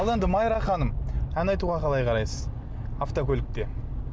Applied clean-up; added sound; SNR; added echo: none; none; none; none.